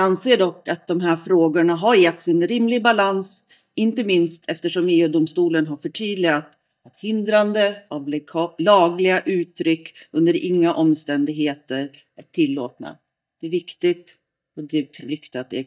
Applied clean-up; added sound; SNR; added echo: neural mask model DeepFilterNet 3.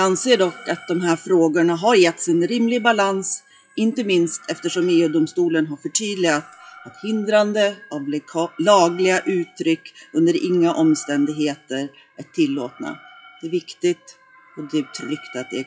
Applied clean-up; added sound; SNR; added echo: classical method WPE with log-MMSE.